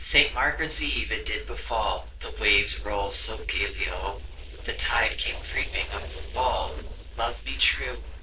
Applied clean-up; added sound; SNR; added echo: neural separator model SepFormer DNS4.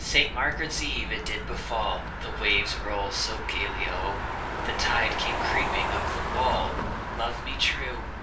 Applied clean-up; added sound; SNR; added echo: none; Motor vehicle (road); 3 dB; reverberation time 0.3 s.